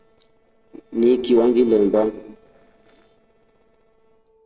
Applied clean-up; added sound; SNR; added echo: neural separator model SepFormer DNS4.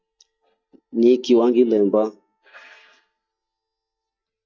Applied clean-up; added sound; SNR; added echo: neural mask model DeepFilterNet 3.